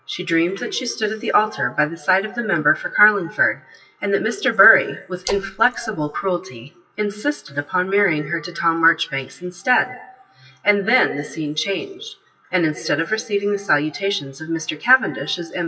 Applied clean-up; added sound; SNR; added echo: classical method WPE with log-MMSE.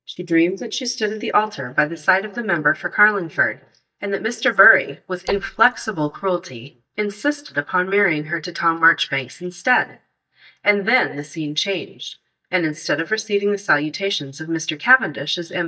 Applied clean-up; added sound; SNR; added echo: neural mask model DeepFilterNet 3.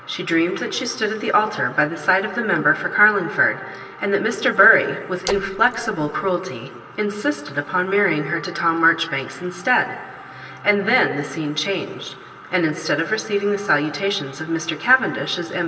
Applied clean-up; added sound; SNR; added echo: none; Splash, splatter; 13 dB; reverberation time 2.2 s.